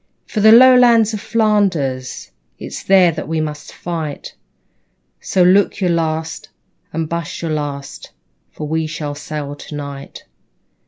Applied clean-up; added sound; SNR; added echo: none; none; none; none.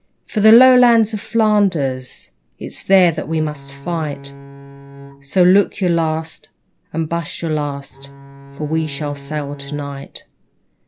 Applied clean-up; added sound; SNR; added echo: none; Bowed string instrument; 19 dB; none.